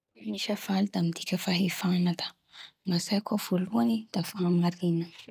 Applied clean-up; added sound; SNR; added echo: none; none; none; none.